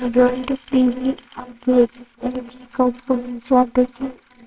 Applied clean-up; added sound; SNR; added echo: neural separator model SepFormer WHAMR!.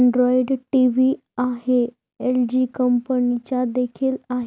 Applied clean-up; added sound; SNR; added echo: none; none; none; none.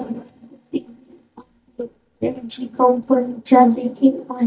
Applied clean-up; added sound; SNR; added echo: neural mask model DeepFilterNet 3.